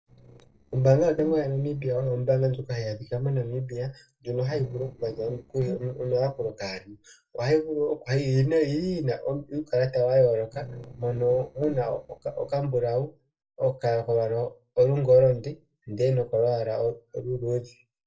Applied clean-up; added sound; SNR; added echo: neural separator model SepFormer DNS4.